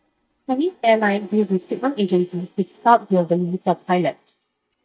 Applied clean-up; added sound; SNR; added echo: neural mask model DeepFilterNet 3.